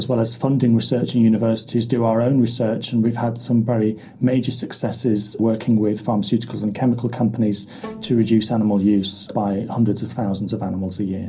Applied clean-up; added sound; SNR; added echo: none; Bowed string instrument; 18 dB; reverberation time 0.3 s.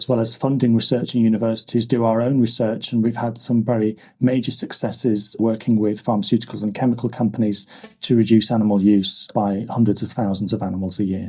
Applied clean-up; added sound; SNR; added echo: neural mask model DeepFilterNet 3.